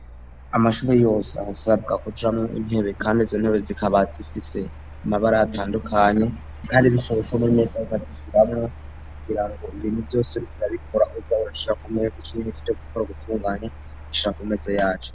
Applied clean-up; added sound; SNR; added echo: none; Mechanical fan; 15 dB; none.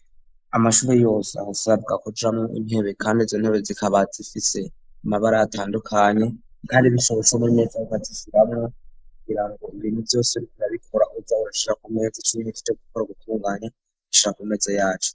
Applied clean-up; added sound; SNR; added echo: neural mask model Resemble Enhance denoiser.